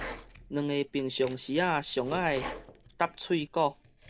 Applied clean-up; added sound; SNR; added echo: none; Domestic sounds, home sounds; 14 dB; none.